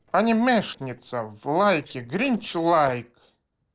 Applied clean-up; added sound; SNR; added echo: neural separator model SepFormer DNS4.